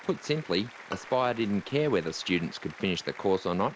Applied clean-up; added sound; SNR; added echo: none; Applause + Bowed string instrument; 17 dB; none.